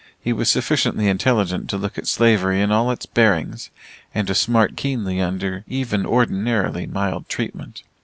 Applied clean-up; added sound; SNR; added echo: none; none; none; none.